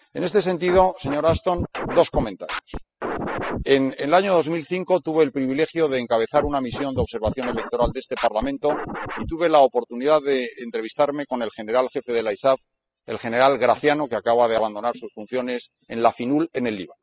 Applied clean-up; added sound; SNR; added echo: classical method spectral subtraction.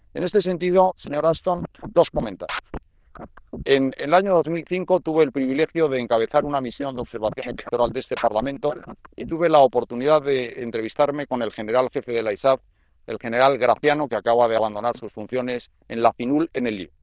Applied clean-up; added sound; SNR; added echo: neural diffusion model UNIVERSE++.